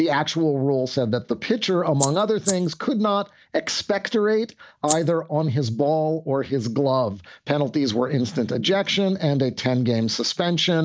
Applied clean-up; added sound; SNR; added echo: neural mask model Resemble Enhance denoiser.